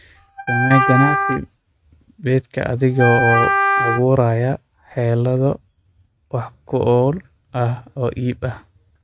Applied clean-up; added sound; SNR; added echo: neural mask model RNNoise.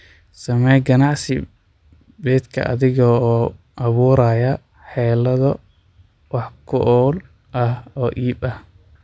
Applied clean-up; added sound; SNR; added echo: none; none; none; none.